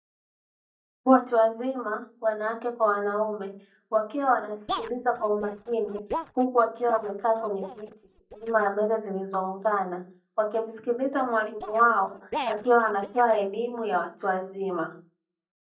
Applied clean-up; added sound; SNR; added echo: neural mask model DeepFilterNet 3.